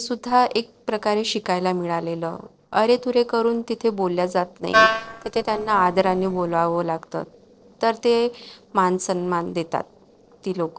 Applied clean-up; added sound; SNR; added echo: neural separator model SepFormer DNS4.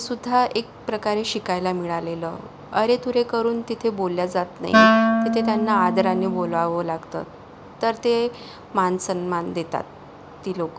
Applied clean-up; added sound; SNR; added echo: none; Wind instrument, woodwind instrument; -3 dB; none.